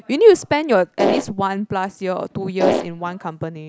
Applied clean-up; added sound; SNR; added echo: none; Fart; 0 dB; none.